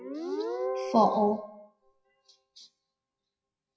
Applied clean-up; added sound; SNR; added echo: classical method WPE with log-MMSE.